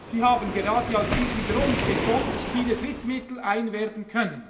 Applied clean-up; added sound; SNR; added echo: none; Waves, surf; 4 dB; reverberation time 0.4 s.